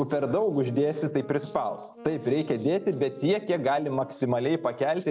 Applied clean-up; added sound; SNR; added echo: none; Wind instrument, woodwind instrument; 20 dB; none.